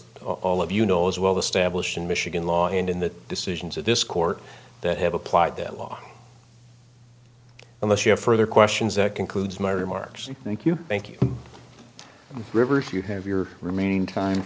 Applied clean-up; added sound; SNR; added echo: none; none; none; none.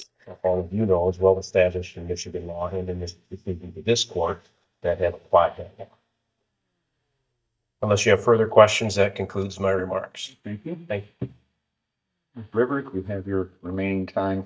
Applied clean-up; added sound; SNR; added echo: neural mask model DeepFilterNet 3.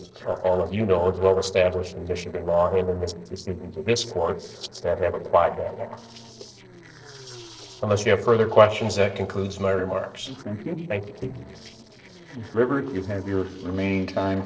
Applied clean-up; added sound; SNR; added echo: neural separator model SepFormer DNS4.